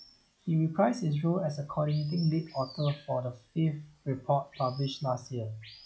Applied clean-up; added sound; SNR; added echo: classical method log-MMSE.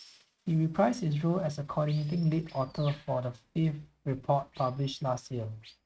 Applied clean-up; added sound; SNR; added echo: neural mask model RNNoise.